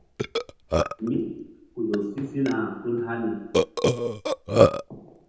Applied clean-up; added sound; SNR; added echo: none; Burping, eructation; -4 dB; reverberation time 0.9 s.